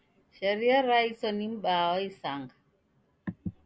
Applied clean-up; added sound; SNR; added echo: none; none; none; none.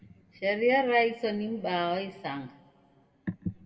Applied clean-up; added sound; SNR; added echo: none; none; none; reverberation time 1.2 s.